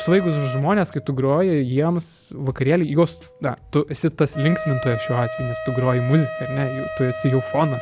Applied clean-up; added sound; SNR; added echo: none; Wind instrument, woodwind instrument; 11 dB; none.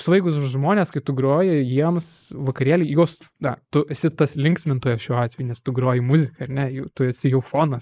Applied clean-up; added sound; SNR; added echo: neural mask model Resemble Enhance denoiser.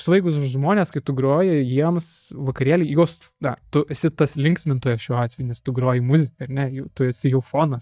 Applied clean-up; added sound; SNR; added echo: neural mask model DeepFilterNet 3.